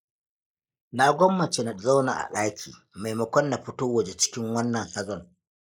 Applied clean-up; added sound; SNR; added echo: neural mask model Resemble Enhance denoiser.